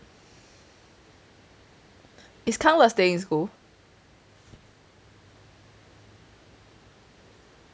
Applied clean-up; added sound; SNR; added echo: none; none; none; none.